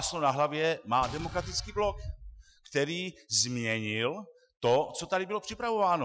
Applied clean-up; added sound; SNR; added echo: classical method Wiener filter.